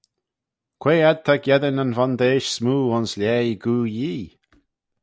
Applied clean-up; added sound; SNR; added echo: none; none; none; none.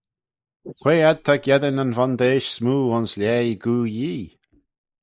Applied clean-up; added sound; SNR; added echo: neural mask model Resemble Enhance denoiser.